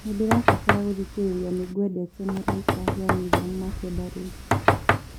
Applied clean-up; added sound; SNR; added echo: none; Knock; -2 dB; none.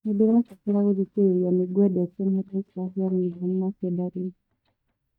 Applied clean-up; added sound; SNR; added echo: neural mask model DeepFilterNet 3.